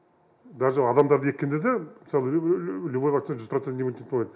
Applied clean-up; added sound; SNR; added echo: none; none; none; none.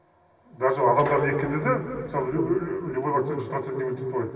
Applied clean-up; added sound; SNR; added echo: none; Dishes, pots, and pans; 13 dB; reverberation time 2.6 s.